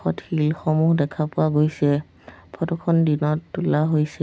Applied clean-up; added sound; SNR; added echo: none; none; none; none.